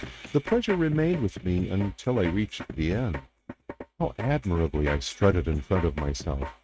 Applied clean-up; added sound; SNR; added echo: neural mask model RNNoise.